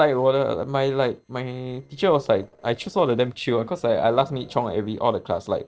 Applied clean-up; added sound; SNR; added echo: neural separator model SepFormer DNS4.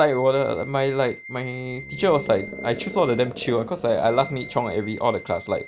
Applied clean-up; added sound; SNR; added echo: none; Animal + Wind instrument, woodwind instrument; 14 dB; none.